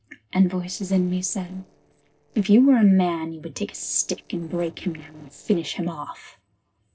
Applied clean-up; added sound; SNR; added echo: neural separator model SepFormer DNS4.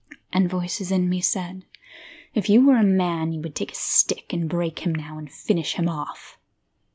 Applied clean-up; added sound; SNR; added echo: none; none; none; none.